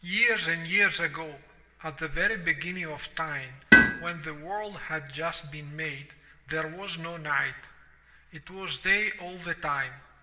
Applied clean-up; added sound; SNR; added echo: none; Tools; -4 dB; reverberation time 1.3 s.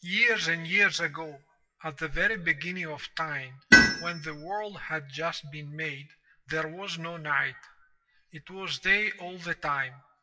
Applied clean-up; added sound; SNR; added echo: classical method WPE with log-MMSE.